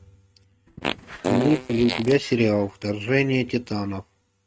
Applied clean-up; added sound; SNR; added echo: neural mask model RNNoise.